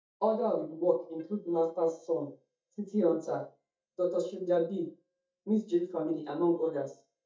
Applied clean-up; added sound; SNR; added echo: neural mask model DeepFilterNet 3.